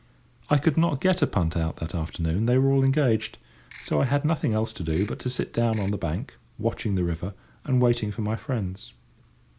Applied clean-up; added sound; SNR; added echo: none; Ratchet, pawl / Percussion; 16 dB; none.